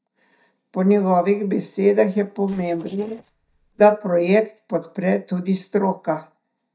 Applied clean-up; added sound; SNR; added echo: neural mask model DeepFilterNet 3.